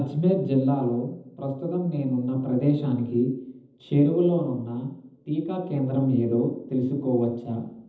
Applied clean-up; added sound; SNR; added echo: none; none; none; reverberation time 0.8 s.